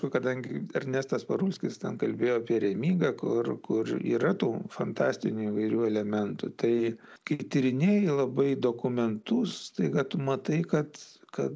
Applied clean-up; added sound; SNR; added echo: none; none; none; none.